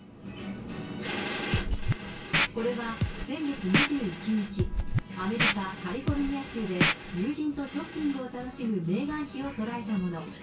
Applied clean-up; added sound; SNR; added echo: none; Scratching (performance technique); -2 dB; reverberation time 0.2 s.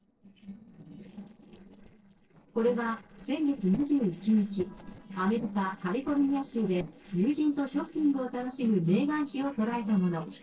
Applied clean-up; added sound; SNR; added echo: neural separator model SepFormer DNS4.